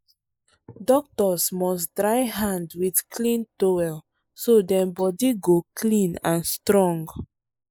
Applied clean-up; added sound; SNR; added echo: neural mask model Resemble Enhance denoiser.